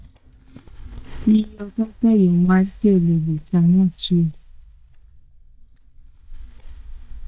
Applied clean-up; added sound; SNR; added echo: neural mask model DeepFilterNet 3.